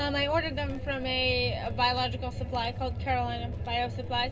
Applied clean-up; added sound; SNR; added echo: none; Walk, footsteps; 16 dB; reverberation time 0.2 s.